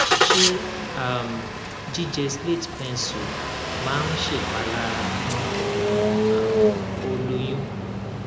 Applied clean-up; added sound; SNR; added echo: none; Engine starting; -5 dB; none.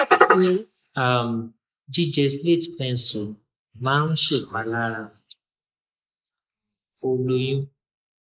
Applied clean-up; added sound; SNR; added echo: neural mask model Resemble Enhance denoiser.